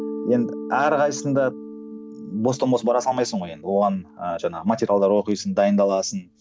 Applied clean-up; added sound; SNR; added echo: none; Mallet percussion; 14 dB; none.